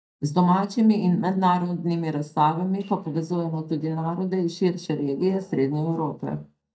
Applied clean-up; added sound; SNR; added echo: neural mask model DeepFilterNet 3.